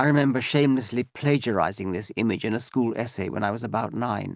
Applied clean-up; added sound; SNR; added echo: none; none; none; none.